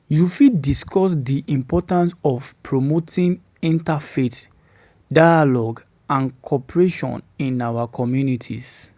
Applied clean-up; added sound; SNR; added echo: none; none; none; none.